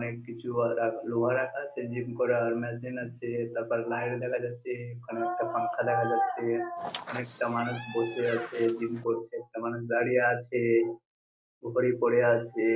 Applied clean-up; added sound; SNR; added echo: none; Squeak; 13 dB; none.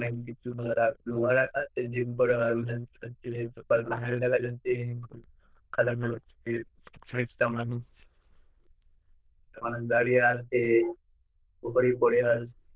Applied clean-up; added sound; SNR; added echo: neural diffusion model UNIVERSE++.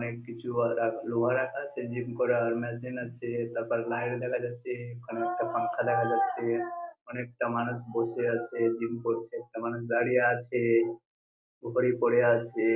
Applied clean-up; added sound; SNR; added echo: none; none; none; none.